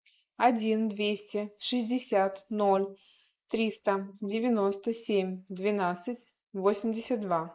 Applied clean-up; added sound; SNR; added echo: neural mask model Resemble Enhance denoiser.